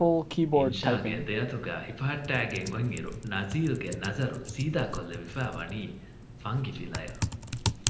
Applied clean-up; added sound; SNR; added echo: none; Typing; 0 dB; reverberation time 0.8 s.